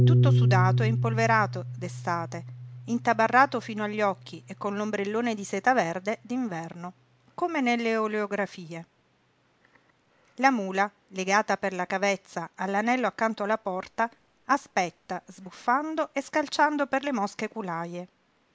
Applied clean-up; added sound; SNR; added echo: none; Piano; 4 dB; none.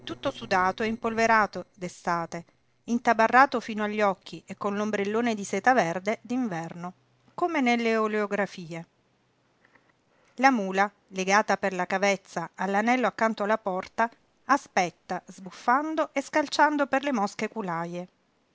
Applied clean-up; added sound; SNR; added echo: neural separator model SepFormer DNS4.